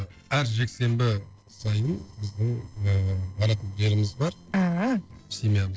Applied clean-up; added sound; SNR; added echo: neural separator model SepFormer DNS4.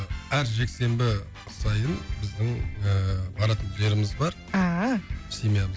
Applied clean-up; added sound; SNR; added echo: none; none; none; none.